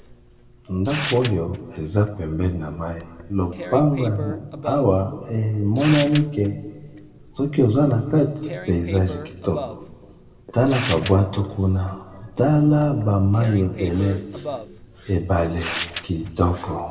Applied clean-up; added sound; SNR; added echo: none; Tearing; 14 dB; reverberation time 1.6 s.